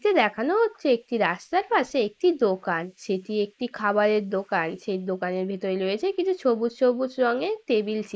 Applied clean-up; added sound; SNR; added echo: neural mask model Resemble Enhance denoiser.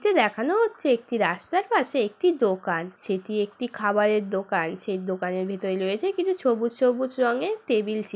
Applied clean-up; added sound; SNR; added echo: none; none; none; none.